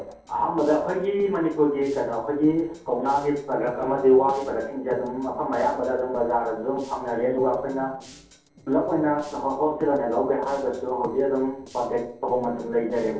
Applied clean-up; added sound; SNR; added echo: neural separator model SepFormer DNS4.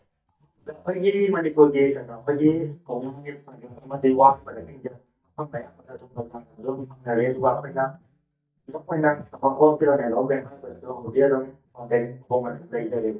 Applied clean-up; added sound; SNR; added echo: neural mask model DeepFilterNet 3.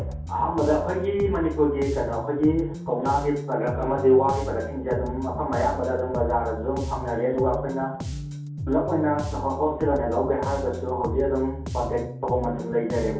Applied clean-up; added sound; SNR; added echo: none; Bass guitar; 8 dB; reverberation time 0.6 s.